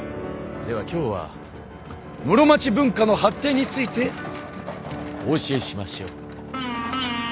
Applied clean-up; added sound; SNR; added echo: none; Truck; 15 dB; none.